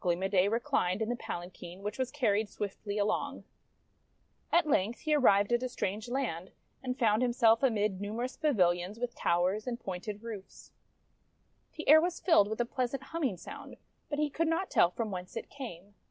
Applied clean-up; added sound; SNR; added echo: none; none; none; none.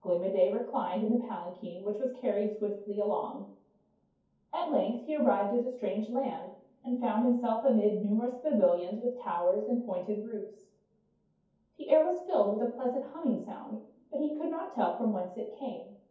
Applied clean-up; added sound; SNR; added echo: none; none; none; reverberation time 0.6 s.